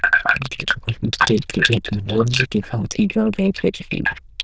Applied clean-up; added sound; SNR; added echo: neural diffusion model UNIVERSE++.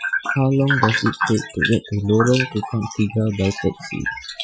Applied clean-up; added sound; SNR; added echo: classical method Wiener filter.